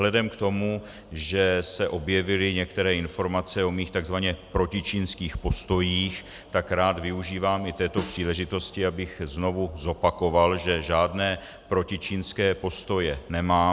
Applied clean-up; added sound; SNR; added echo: none; Snare drum; 15 dB; none.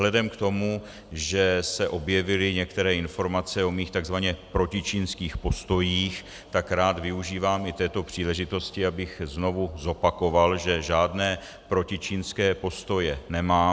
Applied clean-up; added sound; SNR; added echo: none; none; none; none.